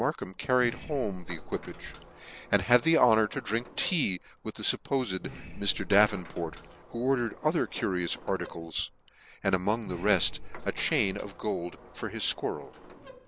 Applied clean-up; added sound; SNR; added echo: none; Sliding door; 15 dB; none.